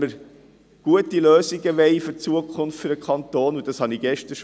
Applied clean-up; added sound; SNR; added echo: none; none; none; none.